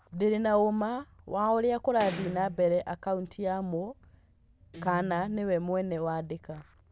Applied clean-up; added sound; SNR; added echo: none; Guitar + Gunshot, gunfire; 15 dB; none.